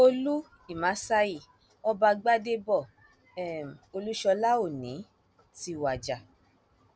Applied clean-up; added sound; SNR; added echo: none; none; none; none.